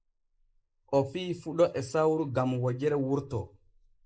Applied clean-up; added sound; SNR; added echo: neural mask model Resemble Enhance denoiser.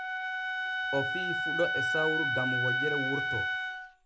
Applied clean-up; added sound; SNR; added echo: none; Wind instrument, woodwind instrument; -5 dB; none.